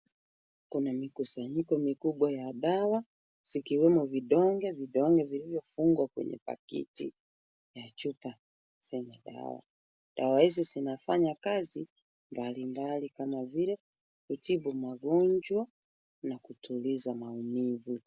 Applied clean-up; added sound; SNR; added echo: none; none; none; none.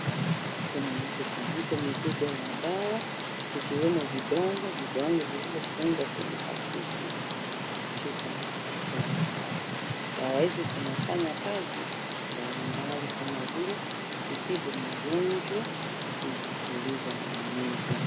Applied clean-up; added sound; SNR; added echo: none; Tick; 0 dB; none.